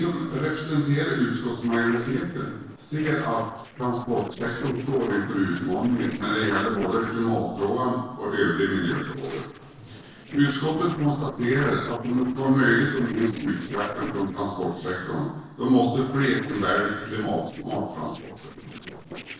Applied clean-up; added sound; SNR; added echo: neural separator model SepFormer DNS4.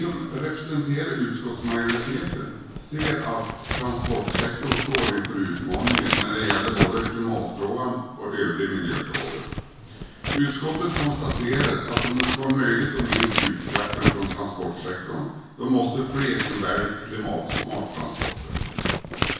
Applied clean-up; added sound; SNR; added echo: none; Scissors; 3 dB; reverberation time 1.1 s.